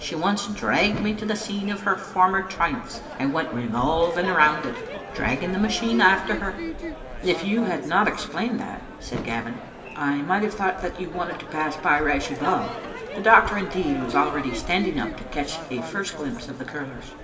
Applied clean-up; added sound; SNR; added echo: none; Crowd / Fireworks; 10 dB; reverberation time 2.6 s.